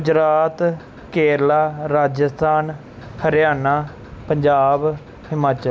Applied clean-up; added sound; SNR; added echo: none; none; none; none.